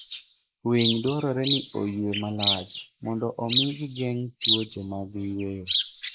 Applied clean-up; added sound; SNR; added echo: neural mask model Resemble Enhance denoiser.